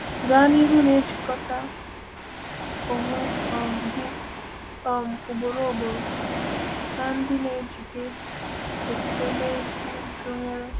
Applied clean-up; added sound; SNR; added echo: none; Ocean; 5 dB; none.